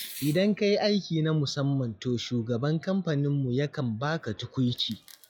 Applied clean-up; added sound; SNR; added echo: classical method log-MMSE.